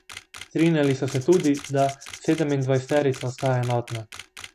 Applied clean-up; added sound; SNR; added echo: none; Camera + Rattle / Rattle (instrument); 18 dB; none.